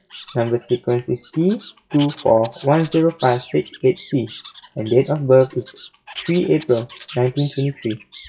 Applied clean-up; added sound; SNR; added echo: classical method WPE with log-MMSE.